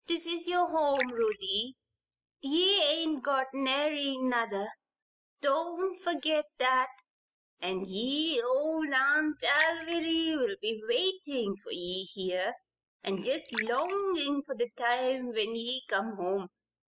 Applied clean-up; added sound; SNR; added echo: classical method spectral subtraction.